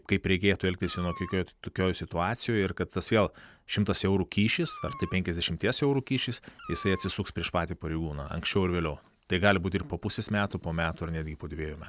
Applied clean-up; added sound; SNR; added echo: none; Meow; 18 dB; none.